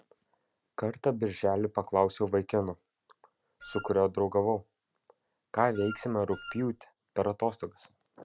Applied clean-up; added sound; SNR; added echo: none; Wind instrument, woodwind instrument; 13 dB; none.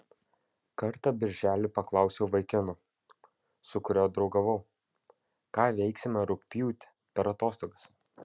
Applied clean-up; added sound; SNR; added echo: none; none; none; none.